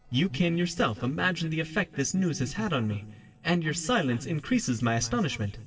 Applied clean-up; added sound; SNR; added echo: neural separator model SepFormer DNS4.